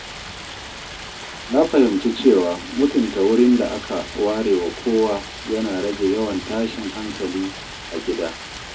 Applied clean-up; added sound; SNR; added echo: none; Stream; 13 dB; reverberation time 0.4 s.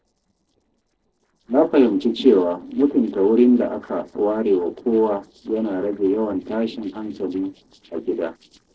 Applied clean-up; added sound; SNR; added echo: neural separator model SepFormer DNS4.